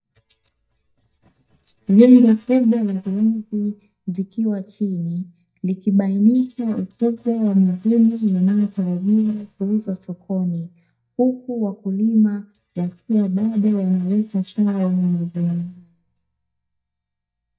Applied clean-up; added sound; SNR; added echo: neural mask model DeepFilterNet 3.